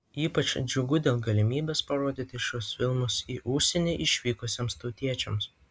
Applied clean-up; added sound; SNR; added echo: none; none; none; none.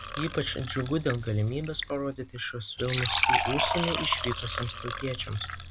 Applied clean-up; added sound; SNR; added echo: none; Fill (with liquid) / Trickle, dribble; 0 dB; none.